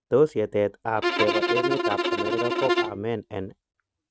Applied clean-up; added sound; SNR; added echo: neural mask model RNNoise.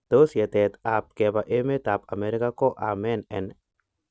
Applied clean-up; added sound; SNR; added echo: none; none; none; none.